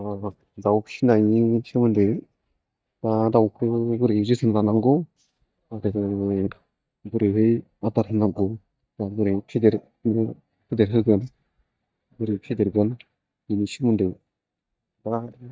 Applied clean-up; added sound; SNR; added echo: neural mask model DeepFilterNet 3.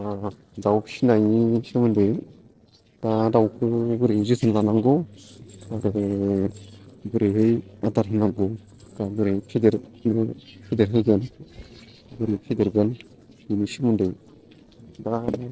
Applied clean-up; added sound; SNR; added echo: neural separator model SepFormer DNS4.